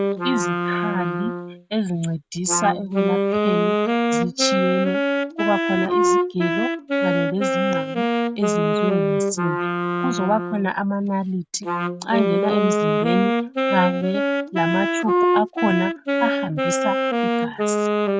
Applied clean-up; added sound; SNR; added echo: neural mask model RNNoise.